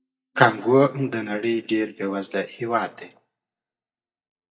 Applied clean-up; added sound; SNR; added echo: neural mask model DeepFilterNet 3.